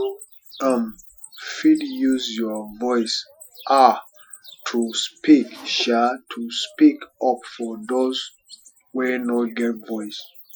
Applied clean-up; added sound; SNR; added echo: classical method Wiener filter.